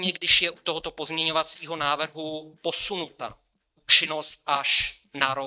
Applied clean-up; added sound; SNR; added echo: neural mask model DeepFilterNet 3.